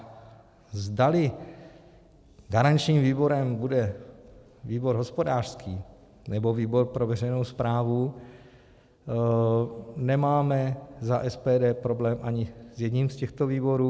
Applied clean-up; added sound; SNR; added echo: none; none; none; none.